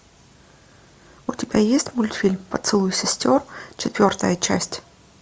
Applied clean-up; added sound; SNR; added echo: none; none; none; none.